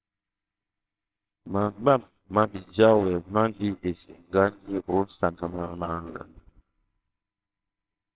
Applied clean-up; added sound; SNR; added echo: neural separator model SepFormer WHAMR!.